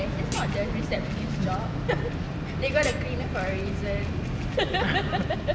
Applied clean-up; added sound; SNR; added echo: none; Thump, thud; 15 dB; none.